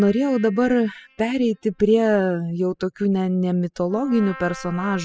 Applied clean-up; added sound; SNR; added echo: classical method spectral subtraction.